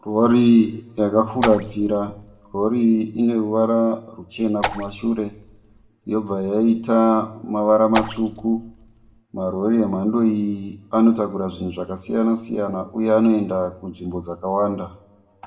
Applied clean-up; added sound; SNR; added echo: none; Raindrop / Splash, splatter; 10 dB; reverberation time 0.8 s.